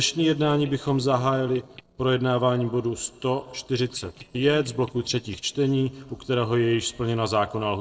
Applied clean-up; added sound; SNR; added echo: neural separator model SepFormer DNS4.